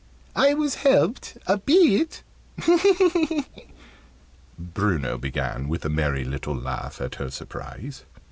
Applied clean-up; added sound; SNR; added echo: none; none; none; none.